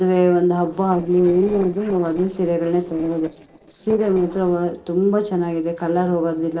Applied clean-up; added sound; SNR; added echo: neural separator model SepFormer DNS4.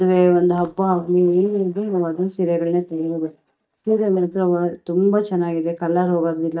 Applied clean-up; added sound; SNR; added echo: neural mask model DeepFilterNet 3.